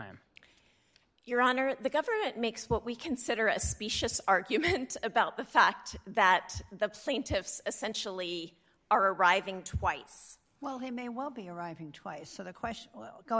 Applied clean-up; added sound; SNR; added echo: none; none; none; none.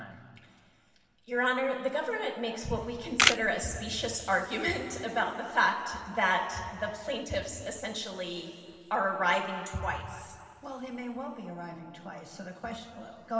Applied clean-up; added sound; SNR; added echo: none; Camera; -4 dB; reverberation time 2.6 s.